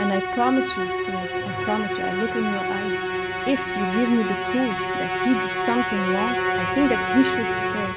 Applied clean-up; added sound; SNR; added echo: none; Musical instrument; 0 dB; none.